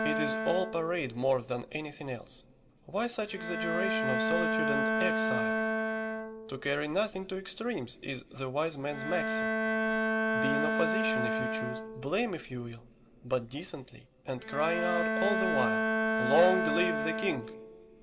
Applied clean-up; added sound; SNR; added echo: none; Bowed string instrument; -1 dB; reverberation time 1.6 s.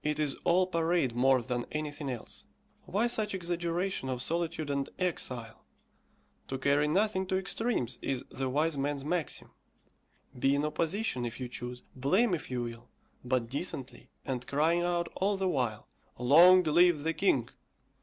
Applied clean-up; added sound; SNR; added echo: none; none; none; none.